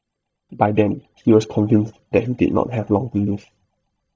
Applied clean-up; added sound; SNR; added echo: neural mask model DeepFilterNet 3.